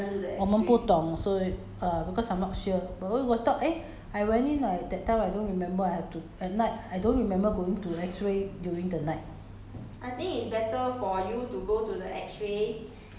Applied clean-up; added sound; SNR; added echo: none; none; none; none.